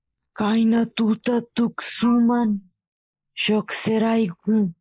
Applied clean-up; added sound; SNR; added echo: neural mask model Resemble Enhance denoiser.